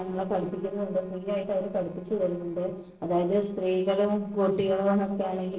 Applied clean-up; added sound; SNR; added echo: neural separator model SepFormer DNS4.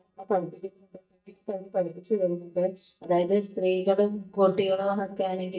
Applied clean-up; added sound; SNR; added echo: neural mask model DeepFilterNet 3.